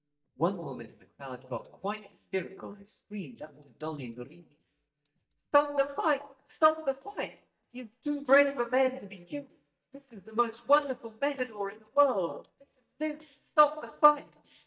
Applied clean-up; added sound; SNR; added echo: neural mask model DeepFilterNet 3.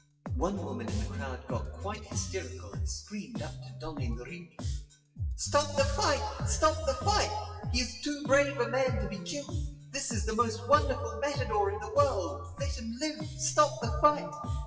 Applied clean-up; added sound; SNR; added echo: classical method WPE with log-MMSE.